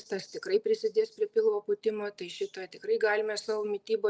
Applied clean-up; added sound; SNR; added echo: none; none; none; none.